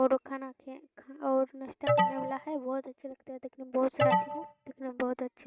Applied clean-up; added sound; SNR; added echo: neural mask model RNNoise.